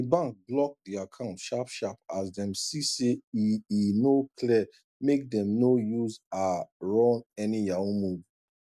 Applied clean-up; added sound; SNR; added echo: none; none; none; none.